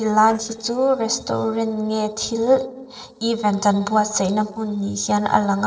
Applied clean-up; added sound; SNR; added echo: neural separator model SepFormer DNS4.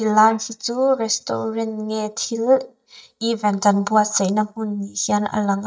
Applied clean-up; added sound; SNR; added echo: neural mask model DeepFilterNet 3.